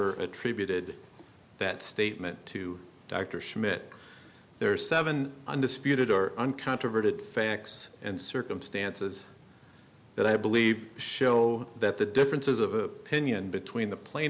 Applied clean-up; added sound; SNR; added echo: none; none; none; none.